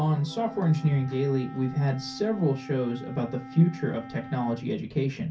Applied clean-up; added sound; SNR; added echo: none; Wind instrument, woodwind instrument; 16 dB; reverberation time 0.3 s.